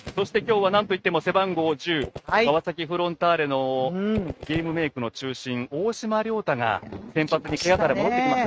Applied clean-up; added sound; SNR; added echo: neural mask model RNNoise.